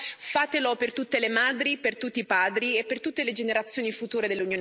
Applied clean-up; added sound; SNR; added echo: none; none; none; none.